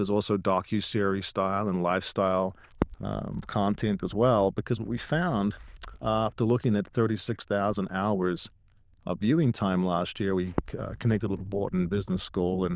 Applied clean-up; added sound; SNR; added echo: neural diffusion model UNIVERSE++.